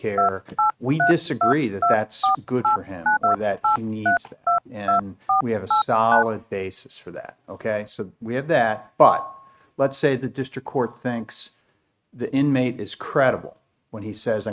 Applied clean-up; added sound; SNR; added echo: neural mask model RNNoise.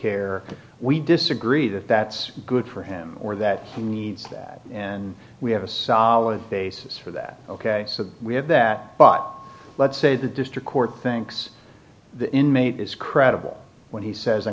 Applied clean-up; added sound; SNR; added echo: none; none; none; none.